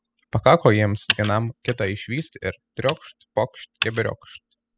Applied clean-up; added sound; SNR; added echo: classical method spectral subtraction.